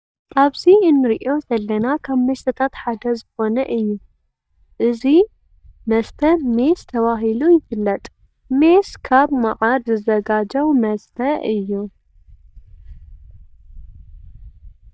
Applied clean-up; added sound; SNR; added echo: neural mask model DeepFilterNet 3.